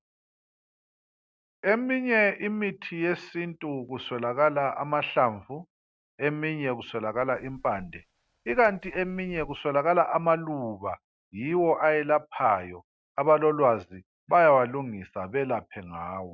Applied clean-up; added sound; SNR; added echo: neural mask model RNNoise.